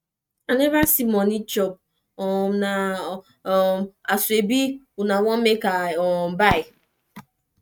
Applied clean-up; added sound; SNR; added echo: neural mask model RNNoise.